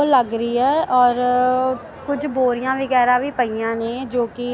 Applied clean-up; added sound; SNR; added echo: none; none; none; none.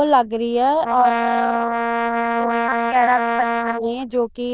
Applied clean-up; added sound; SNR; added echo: neural diffusion model UNIVERSE++.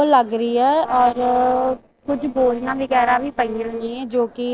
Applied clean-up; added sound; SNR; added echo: neural separator model SepFormer DNS4.